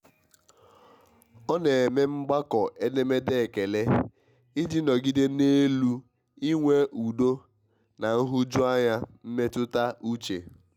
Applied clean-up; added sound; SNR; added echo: none; none; none; none.